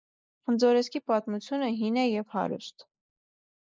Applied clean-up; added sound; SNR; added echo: neural mask model Resemble Enhance denoiser.